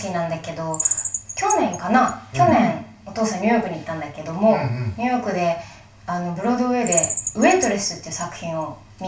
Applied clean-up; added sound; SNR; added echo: none; Bird vocalization, bird call, bird song; 6 dB; reverberation time 0.3 s.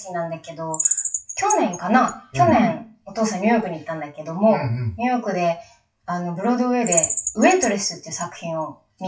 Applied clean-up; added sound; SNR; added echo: classical method WPE with log-MMSE.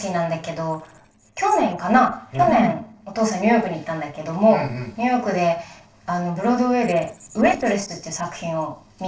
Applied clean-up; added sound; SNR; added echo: neural separator model SepFormer DNS4.